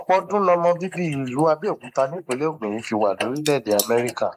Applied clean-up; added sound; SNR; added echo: neural mask model Resemble Enhance denoiser.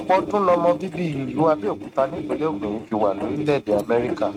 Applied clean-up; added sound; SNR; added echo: neural mask model RNNoise.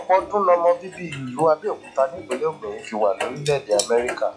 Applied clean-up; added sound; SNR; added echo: classical method log-MMSE.